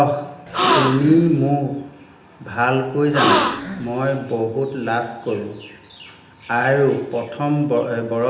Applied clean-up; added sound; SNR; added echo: none; Gasp; 0 dB; reverberation time 0.8 s.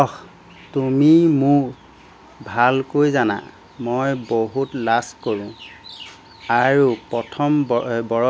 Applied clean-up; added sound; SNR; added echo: none; none; none; none.